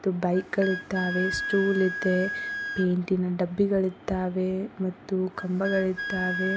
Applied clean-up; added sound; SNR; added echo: none; Wind instrument, woodwind instrument; 8 dB; none.